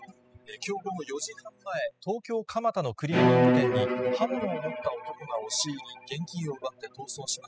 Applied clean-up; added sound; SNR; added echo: classical method spectral subtraction.